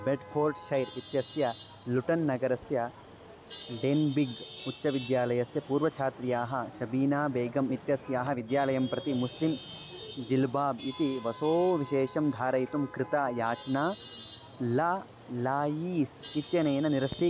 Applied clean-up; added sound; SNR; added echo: none; Chatter / Traffic noise, roadway noise / Vehicle horn, car horn, honking / Engine; 17 dB; none.